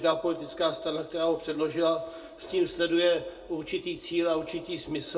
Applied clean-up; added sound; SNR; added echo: none; none; none; reverberation time 0.2 s.